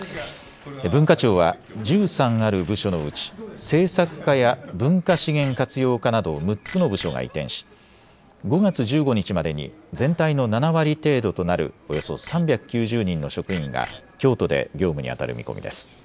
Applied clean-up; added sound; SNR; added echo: none; Bicycle bell; 16 dB; none.